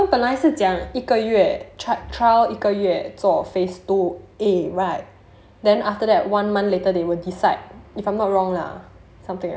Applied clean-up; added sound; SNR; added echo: none; none; none; none.